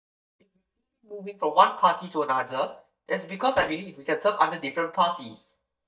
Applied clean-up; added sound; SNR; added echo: neural mask model DeepFilterNet 3.